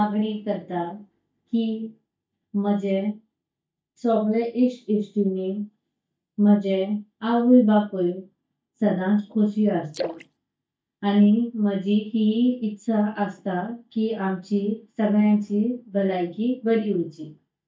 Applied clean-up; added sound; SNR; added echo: neural mask model DeepFilterNet 3.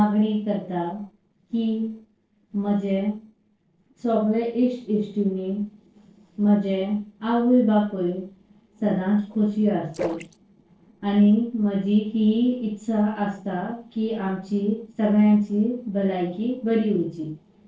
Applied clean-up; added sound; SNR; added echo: neural separator model SepFormer DNS4.